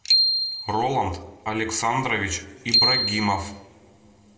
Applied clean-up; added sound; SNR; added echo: none; Bicycle bell; -3 dB; reverberation time 0.6 s.